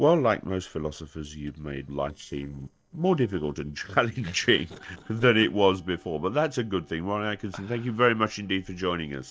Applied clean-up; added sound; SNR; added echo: neural separator model SepFormer DNS4.